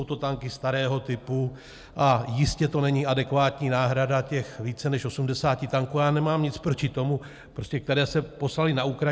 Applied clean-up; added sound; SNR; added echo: none; none; none; none.